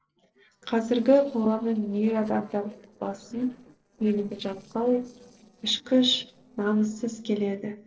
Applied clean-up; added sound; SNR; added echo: neural separator model SepFormer DNS4.